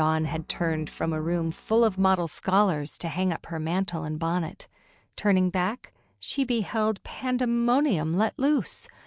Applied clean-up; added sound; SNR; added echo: neural mask model RNNoise.